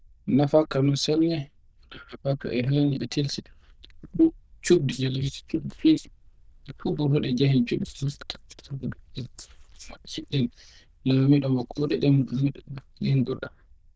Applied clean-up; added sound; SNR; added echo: neural diffusion model UNIVERSE++.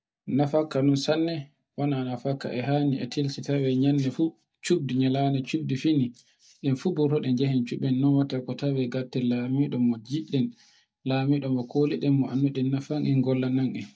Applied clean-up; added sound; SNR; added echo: none; none; none; none.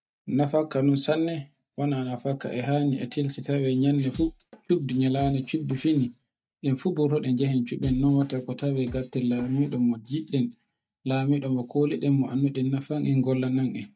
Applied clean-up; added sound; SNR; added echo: neural mask model RNNoise.